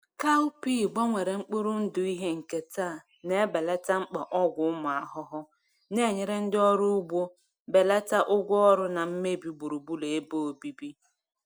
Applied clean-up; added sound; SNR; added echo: none; none; none; none.